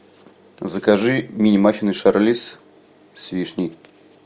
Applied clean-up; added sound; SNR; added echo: none; none; none; none.